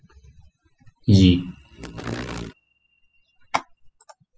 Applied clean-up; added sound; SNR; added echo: classical method spectral subtraction.